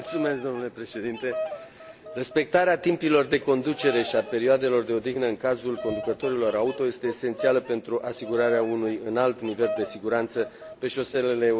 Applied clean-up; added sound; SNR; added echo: none; Bird vocalization, bird call, bird song; 13 dB; none.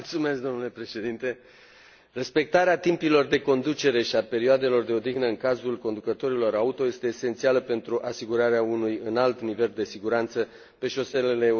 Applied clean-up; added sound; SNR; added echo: none; none; none; none.